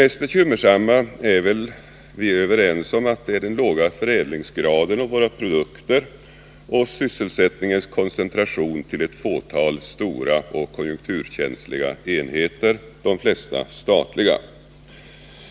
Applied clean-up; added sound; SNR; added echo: none; none; none; none.